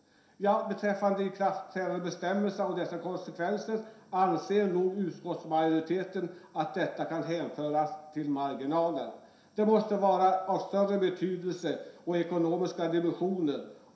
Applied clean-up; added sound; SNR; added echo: none; none; none; reverberation time 0.7 s.